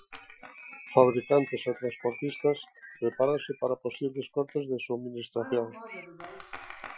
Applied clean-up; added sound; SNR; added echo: classical method Wiener filter.